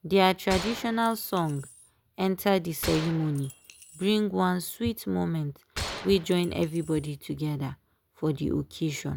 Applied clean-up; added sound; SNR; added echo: none; Gunshot, gunfire; 12 dB; none.